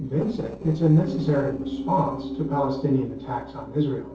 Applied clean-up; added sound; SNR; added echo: neural separator model SepFormer DNS4.